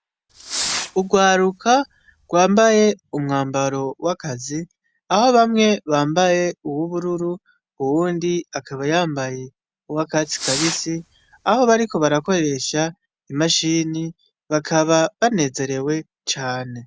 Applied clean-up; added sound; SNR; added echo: none; Fireworks; 11 dB; none.